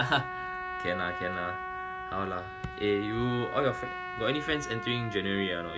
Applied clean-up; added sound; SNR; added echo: none; Trumpet; 6 dB; none.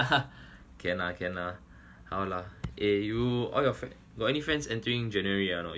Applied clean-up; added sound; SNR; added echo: none; none; none; none.